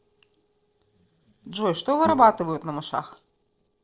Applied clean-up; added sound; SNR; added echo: neural separator model SepFormer DNS4.